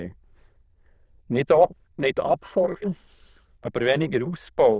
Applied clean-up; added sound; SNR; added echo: neural diffusion model UNIVERSE++.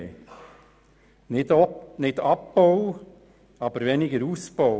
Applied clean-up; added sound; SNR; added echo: none; none; none; none.